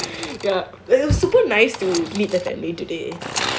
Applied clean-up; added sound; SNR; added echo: none; Sawing / Engine; 11 dB; none.